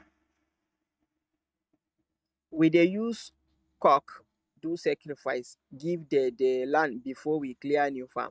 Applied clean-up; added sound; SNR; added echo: neural mask model RNNoise.